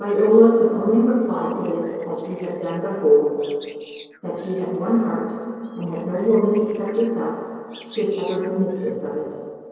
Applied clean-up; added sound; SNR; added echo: neural separator model SepFormer DNS4.